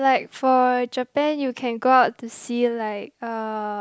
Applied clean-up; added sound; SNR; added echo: none; none; none; none.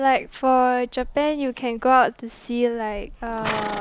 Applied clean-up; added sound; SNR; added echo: none; Livestock, farm animals, working animals; 14 dB; none.